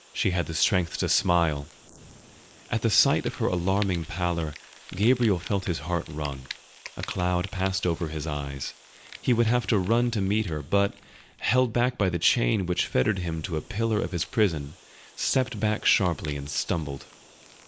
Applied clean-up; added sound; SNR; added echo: neural mask model Resemble Enhance denoiser.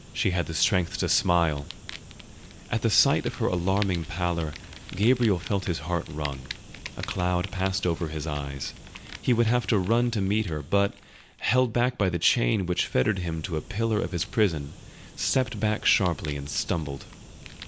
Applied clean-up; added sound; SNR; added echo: none; Fire; 16 dB; none.